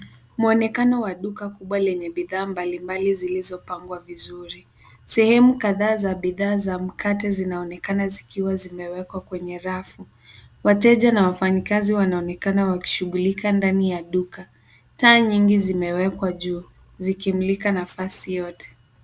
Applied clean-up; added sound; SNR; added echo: none; none; none; none.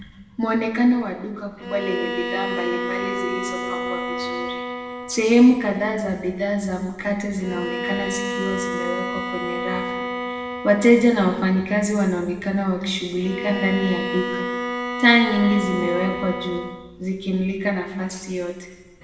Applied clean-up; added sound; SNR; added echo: none; Bowed string instrument; 7 dB; reverberation time 1.1 s.